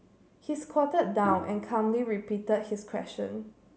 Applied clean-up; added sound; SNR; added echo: none; Bowed string instrument; 14 dB; none.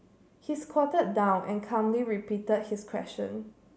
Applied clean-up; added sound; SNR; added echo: none; none; none; none.